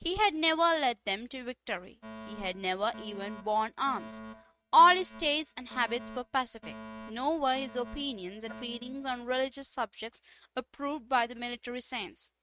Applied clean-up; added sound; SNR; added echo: neural mask model RNNoise.